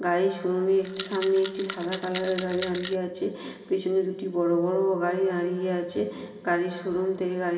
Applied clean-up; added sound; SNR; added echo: none; Rattle; 12 dB; reverberation time 2.1 s.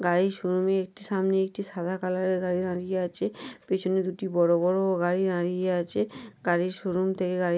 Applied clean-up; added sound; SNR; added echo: none; none; none; none.